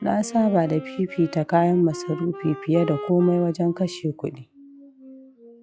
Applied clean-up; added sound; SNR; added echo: classical method log-MMSE.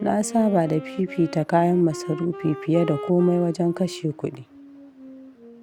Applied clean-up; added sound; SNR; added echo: none; Wind instrument, woodwind instrument; 14 dB; none.